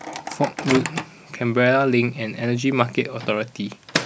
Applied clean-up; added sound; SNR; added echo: none; Microwave oven; 10 dB; none.